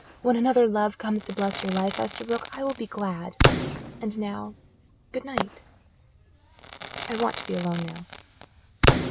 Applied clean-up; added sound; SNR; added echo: none; Crackle / Fireworks; 1 dB; none.